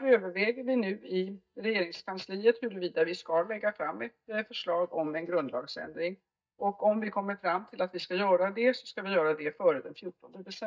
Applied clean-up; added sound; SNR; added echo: neural mask model DeepFilterNet 3.